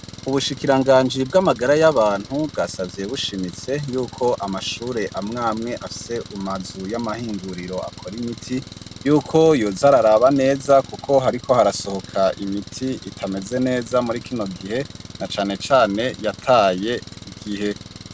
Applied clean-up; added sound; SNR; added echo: none; Engine; 17 dB; none.